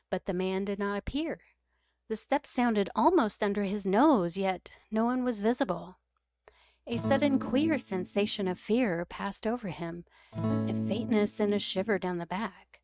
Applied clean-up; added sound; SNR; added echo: neural mask model RNNoise.